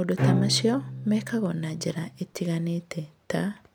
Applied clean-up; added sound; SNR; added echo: none; Bowed string instrument; 4 dB; none.